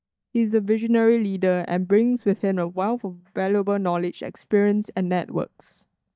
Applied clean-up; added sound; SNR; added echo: neural mask model DeepFilterNet 3.